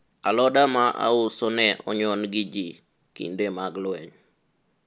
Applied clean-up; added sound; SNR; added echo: none; none; none; none.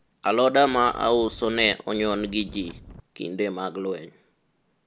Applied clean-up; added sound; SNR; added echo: none; Wind; 19 dB; none.